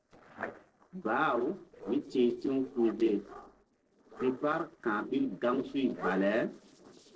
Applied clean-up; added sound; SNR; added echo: neural separator model SepFormer DNS4.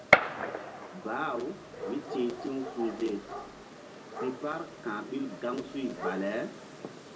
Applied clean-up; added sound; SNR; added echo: none; Gunshot, gunfire; -1 dB; reverberation time 0.2 s.